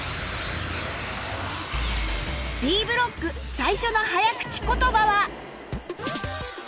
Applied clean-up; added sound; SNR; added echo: none; none; none; none.